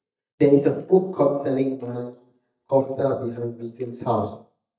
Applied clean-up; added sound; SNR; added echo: neural mask model DeepFilterNet 3.